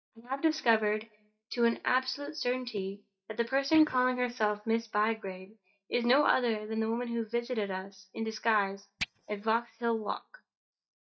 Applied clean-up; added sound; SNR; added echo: neural mask model DeepFilterNet 3.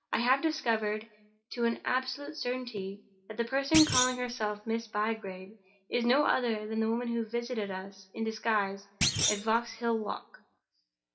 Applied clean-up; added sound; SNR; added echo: none; Thump, thud; 1 dB; reverberation time 0.5 s.